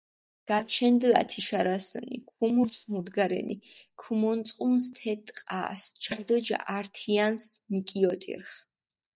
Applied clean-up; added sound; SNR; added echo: neural mask model DeepFilterNet 3.